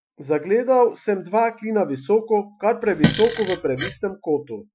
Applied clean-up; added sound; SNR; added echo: classical method Wiener filter.